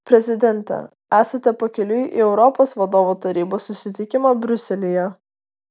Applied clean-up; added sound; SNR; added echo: none; none; none; none.